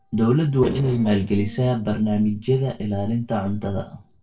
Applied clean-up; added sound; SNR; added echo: neural separator model SepFormer DNS4.